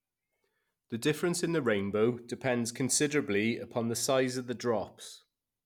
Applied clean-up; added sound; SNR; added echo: none; none; none; none.